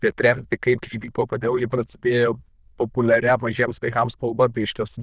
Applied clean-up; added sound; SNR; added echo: neural diffusion model UNIVERSE++.